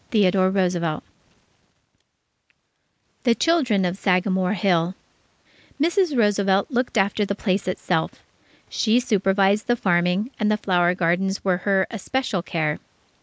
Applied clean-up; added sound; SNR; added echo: none; none; none; none.